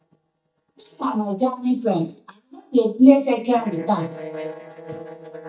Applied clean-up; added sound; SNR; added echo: neural mask model DeepFilterNet 3.